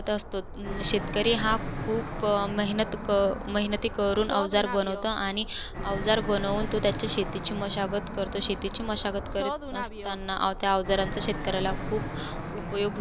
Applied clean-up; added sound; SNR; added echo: none; Fixed-wing aircraft, airplane; 6 dB; none.